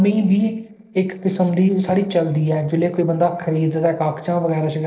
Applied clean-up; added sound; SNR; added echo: neural separator model SepFormer DNS4.